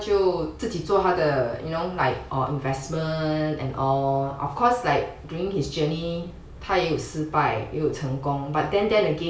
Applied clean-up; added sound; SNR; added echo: none; none; none; none.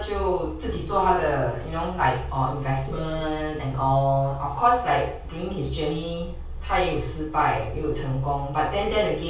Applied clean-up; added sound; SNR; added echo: none; Burping, eructation; 20 dB; reverberation time 0.3 s.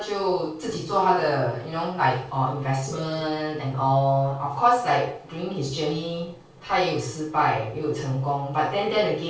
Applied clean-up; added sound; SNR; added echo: neural separator model SepFormer DNS4.